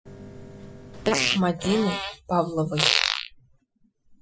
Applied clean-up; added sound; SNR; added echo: classical method Wiener filter.